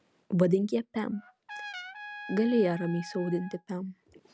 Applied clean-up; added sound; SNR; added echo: none; Trumpet; 15 dB; none.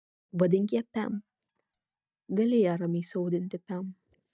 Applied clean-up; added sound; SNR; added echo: neural mask model DeepFilterNet 3.